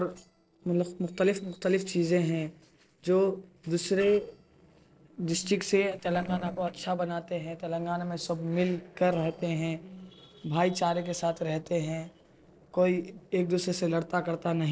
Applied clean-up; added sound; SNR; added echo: neural separator model SepFormer DNS4.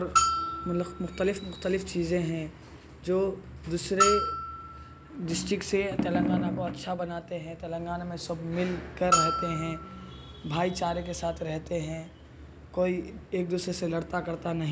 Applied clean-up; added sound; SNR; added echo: none; Bell; 1 dB; none.